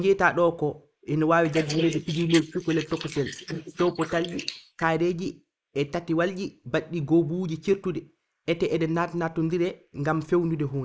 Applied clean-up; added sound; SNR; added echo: neural mask model Resemble Enhance denoiser.